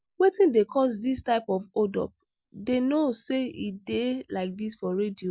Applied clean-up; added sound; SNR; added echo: none; none; none; none.